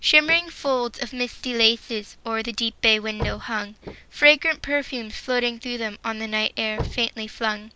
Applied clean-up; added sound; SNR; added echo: none; Slam / Car; 15 dB; none.